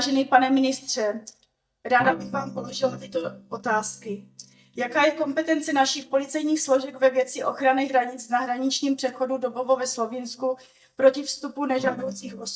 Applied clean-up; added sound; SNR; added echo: neural mask model DeepFilterNet 3.